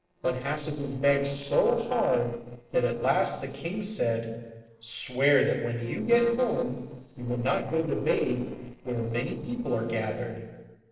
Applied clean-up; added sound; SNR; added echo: neural separator model SepFormer DNS4.